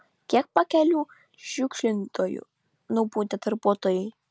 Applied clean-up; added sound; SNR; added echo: none; none; none; none.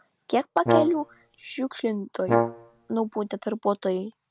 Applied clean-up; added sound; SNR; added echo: none; Brass instrument; 0 dB; none.